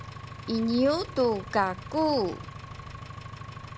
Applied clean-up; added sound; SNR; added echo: none; Engine; 12 dB; none.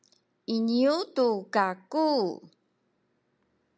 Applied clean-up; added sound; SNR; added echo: none; none; none; none.